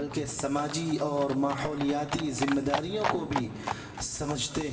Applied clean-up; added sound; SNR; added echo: none; Livestock, farm animals, working animals; 7 dB; reverberation time 2.3 s.